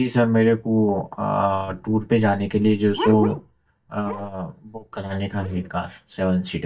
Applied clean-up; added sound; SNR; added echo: neural mask model DeepFilterNet 3.